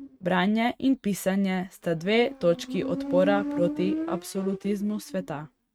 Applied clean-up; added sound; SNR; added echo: neural mask model RNNoise.